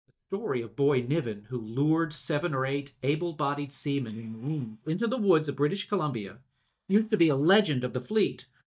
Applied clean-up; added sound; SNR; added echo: neural mask model DeepFilterNet 3.